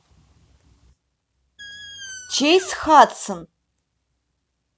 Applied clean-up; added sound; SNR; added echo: none; Squeak; 15 dB; none.